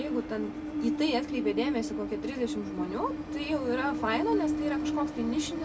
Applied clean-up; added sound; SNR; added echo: none; Train; 0 dB; reverberation time 2.1 s.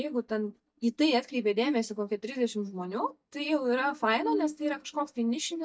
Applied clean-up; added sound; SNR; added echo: neural mask model DeepFilterNet 3.